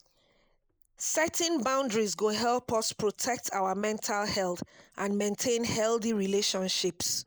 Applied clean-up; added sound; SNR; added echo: neural mask model Resemble Enhance denoiser.